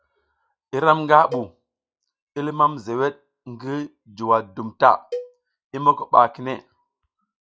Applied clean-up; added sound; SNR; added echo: classical method log-MMSE.